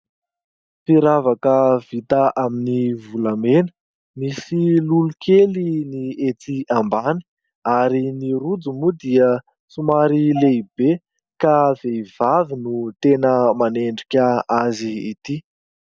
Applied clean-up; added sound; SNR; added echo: neural mask model DeepFilterNet 3.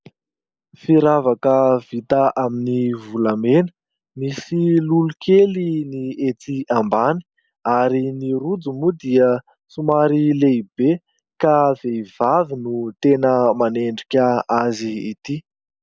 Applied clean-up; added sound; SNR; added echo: neural mask model Resemble Enhance denoiser.